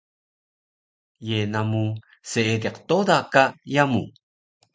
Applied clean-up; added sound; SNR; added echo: none; none; none; none.